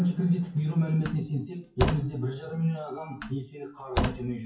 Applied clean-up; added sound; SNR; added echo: classical method WPE with log-MMSE.